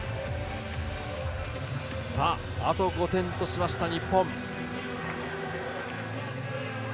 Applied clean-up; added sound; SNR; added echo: none; none; none; none.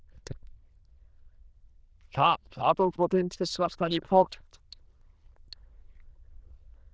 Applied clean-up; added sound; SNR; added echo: neural diffusion model UNIVERSE++.